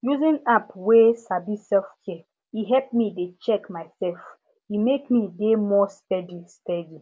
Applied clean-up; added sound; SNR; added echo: none; none; none; none.